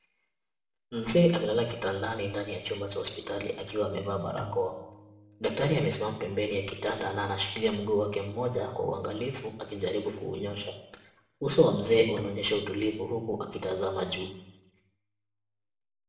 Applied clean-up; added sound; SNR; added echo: none; Bowed string instrument; 20 dB; reverberation time 0.8 s.